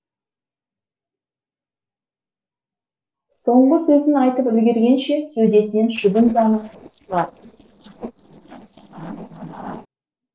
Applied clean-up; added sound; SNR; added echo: neural separator model SepFormer DNS4.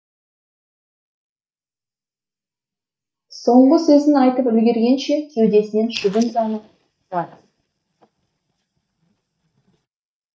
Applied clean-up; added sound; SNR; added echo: neural mask model DeepFilterNet 3.